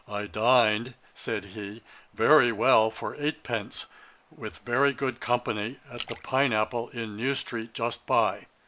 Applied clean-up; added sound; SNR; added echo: neural mask model Resemble Enhance denoiser.